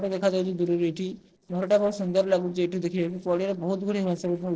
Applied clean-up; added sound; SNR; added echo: neural separator model SepFormer DNS4.